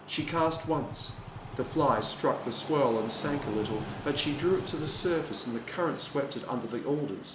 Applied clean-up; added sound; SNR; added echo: none; Train + Gunshot, gunfire; 10 dB; none.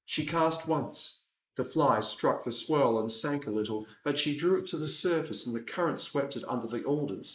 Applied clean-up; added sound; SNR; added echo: neural mask model Resemble Enhance denoiser.